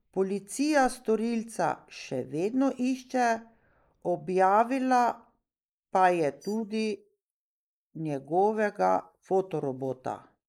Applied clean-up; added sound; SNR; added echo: neural mask model Resemble Enhance denoiser.